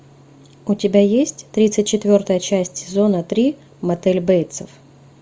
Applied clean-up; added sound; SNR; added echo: none; none; none; none.